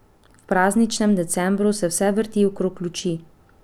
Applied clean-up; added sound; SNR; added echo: none; none; none; none.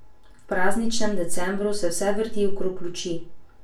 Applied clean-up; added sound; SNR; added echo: none; none; none; reverberation time 0.3 s.